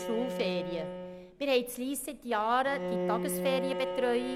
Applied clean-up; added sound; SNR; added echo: none; Bowed string instrument; 5 dB; none.